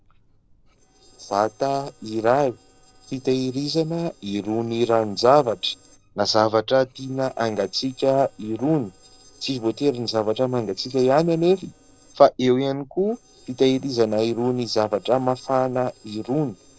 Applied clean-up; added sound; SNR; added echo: neural separator model SepFormer DNS4.